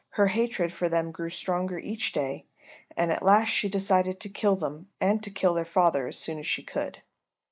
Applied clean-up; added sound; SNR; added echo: neural mask model Resemble Enhance denoiser.